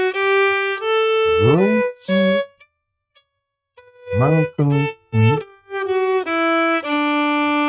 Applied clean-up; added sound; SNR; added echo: neural mask model RNNoise.